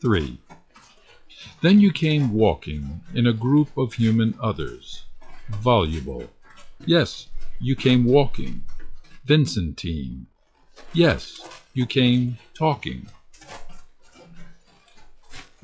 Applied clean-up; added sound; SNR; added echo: classical method log-MMSE.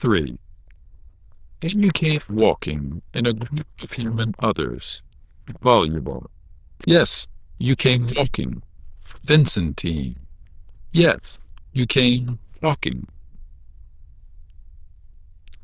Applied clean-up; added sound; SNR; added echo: neural diffusion model UNIVERSE++.